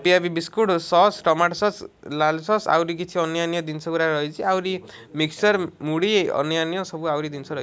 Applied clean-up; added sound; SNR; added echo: none; none; none; none.